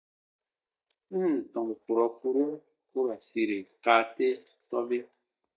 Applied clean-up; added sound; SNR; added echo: neural mask model DeepFilterNet 3.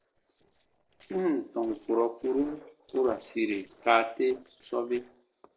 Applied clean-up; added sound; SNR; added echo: neural separator model SepFormer DNS4.